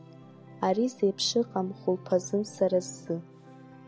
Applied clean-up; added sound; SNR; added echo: none; Organ; 19 dB; none.